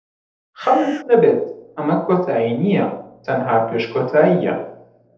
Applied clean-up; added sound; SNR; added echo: neural separator model SepFormer DNS4.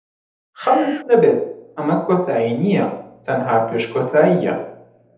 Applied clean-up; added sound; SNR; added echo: none; Bird; 16 dB; reverberation time 0.7 s.